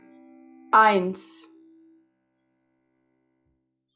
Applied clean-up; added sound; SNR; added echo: classical method log-MMSE.